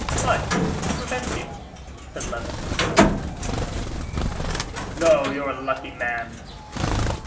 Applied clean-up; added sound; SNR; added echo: none; Bird; -3 dB; reverberation time 0.9 s.